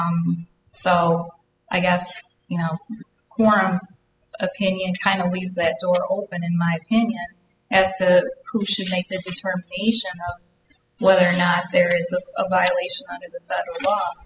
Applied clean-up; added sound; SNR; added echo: classical method spectral subtraction.